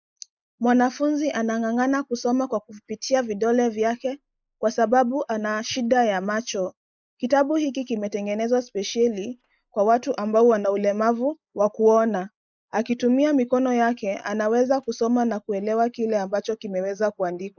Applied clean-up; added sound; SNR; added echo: neural mask model Resemble Enhance denoiser.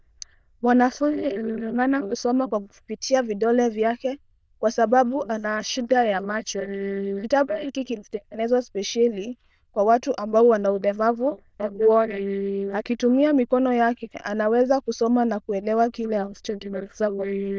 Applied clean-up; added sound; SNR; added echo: neural diffusion model UNIVERSE++.